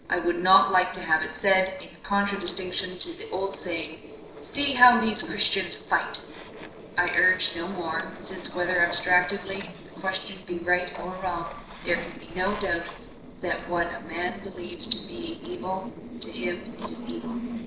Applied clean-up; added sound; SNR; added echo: neural separator model SepFormer DNS4.